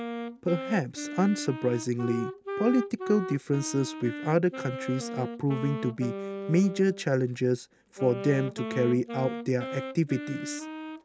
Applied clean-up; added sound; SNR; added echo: none; Wind instrument, woodwind instrument; 8 dB; none.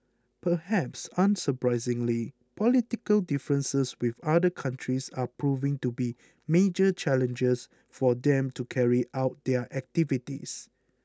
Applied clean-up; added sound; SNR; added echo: none; none; none; none.